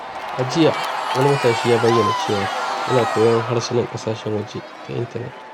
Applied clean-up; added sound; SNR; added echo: none; Crowd / Cheering; 4 dB; none.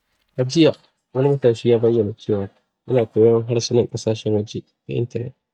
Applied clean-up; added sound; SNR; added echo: neural mask model DeepFilterNet 3.